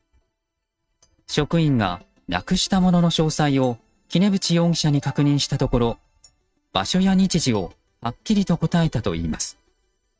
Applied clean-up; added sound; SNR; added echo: neural mask model RNNoise.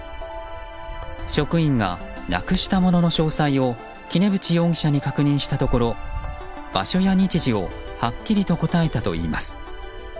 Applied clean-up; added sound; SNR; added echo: none; Bird; 11 dB; none.